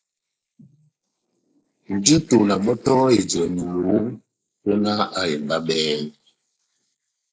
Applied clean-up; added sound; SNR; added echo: neural mask model Resemble Enhance denoiser.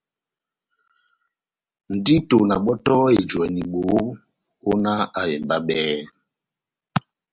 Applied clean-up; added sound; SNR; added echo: none; none; none; none.